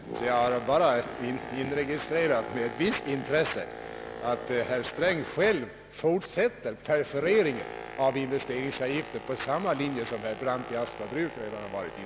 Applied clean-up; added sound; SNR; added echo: none; Boat, Water vehicle; 12 dB; none.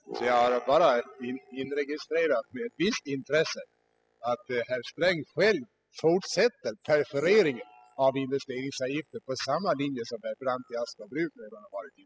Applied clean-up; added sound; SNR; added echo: classical method spectral subtraction.